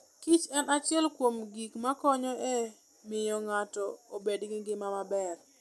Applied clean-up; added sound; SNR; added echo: none; none; none; none.